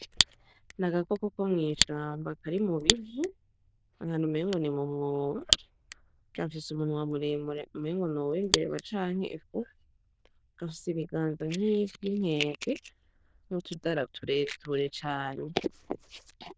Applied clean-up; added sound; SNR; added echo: neural diffusion model UNIVERSE++.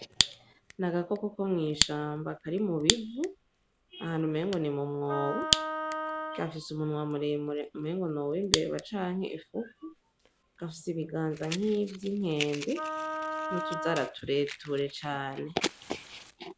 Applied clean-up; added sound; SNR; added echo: none; Wind instrument, woodwind instrument + Fire; 3 dB; none.